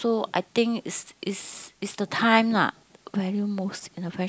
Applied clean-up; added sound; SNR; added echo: neural mask model Resemble Enhance denoiser.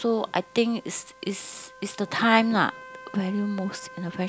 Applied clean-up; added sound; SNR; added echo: none; Trumpet; 19 dB; none.